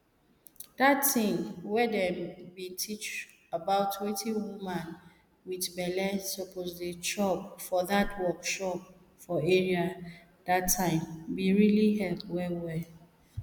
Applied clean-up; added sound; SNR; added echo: none; Whoosh, swoosh, swish; 11 dB; none.